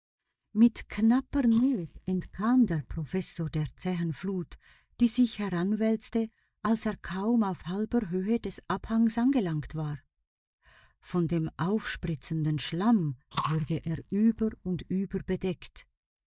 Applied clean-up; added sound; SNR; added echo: neural mask model DeepFilterNet 3.